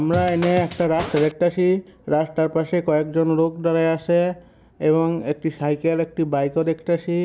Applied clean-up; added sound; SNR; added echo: none; Scratching (performance technique); 9 dB; none.